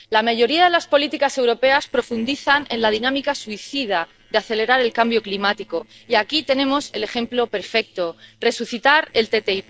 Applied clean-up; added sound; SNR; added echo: neural separator model SepFormer DNS4.